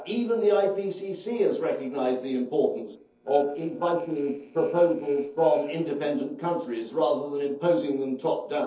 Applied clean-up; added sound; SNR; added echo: neural separator model SepFormer DNS4.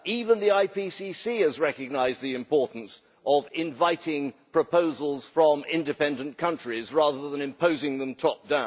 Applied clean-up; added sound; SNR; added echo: none; none; none; none.